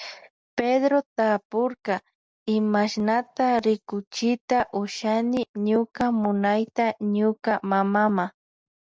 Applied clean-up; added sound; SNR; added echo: none; none; none; none.